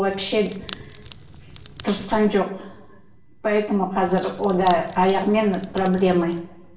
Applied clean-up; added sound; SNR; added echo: none; Crackle; 20 dB; reverberation time 0.8 s.